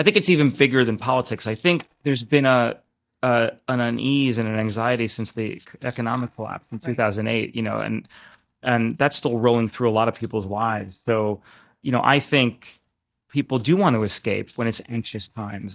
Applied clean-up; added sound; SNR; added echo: neural mask model DeepFilterNet 3.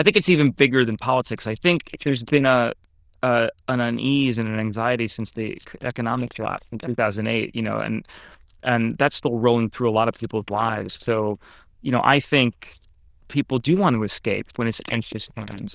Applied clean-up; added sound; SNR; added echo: neural diffusion model UNIVERSE++.